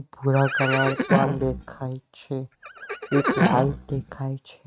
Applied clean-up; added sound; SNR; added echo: neural mask model RNNoise.